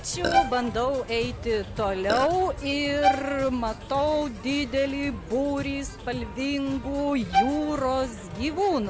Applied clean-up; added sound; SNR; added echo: none; Bowed string instrument + Burping, eructation; 2 dB; none.